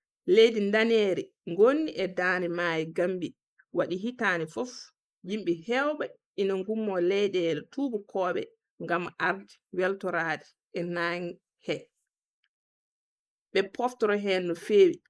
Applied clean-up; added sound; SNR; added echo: neural mask model Resemble Enhance denoiser.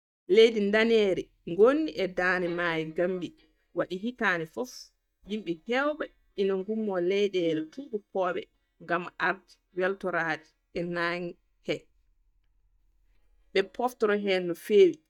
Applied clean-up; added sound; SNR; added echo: neural mask model DeepFilterNet 3.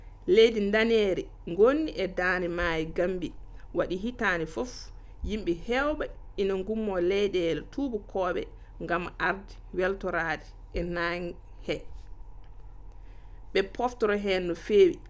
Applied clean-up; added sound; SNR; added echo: none; none; none; none.